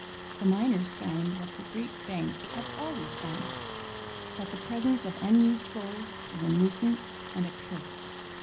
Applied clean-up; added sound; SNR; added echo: none; Tools; 7 dB; reverberation time 0.4 s.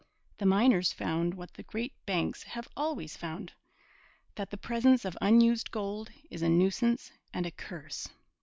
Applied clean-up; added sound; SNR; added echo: none; none; none; none.